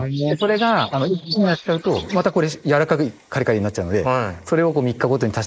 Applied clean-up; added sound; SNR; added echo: neural mask model Resemble Enhance denoiser.